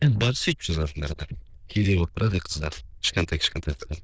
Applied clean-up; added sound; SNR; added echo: neural diffusion model UNIVERSE++.